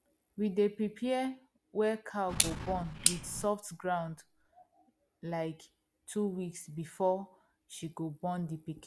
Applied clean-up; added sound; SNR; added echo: none; Clock; -1 dB; none.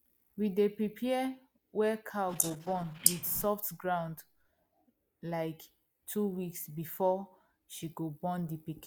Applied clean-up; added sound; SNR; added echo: neural mask model Resemble Enhance denoiser.